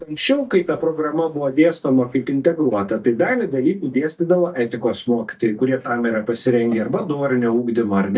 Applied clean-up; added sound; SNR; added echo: neural mask model DeepFilterNet 3.